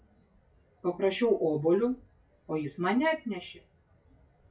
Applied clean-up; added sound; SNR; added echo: classical method WPE with log-MMSE.